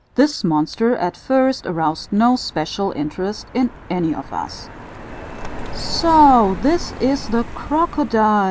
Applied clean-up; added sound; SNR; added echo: none; Car passing by; 13 dB; none.